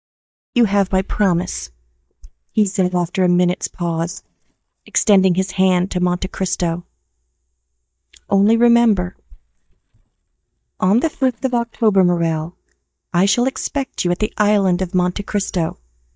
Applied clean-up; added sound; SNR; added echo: neural mask model DeepFilterNet 3.